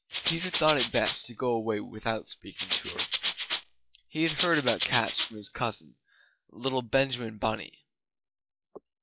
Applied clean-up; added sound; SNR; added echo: classical method log-MMSE.